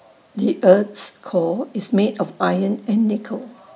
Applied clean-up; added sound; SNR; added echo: none; none; none; none.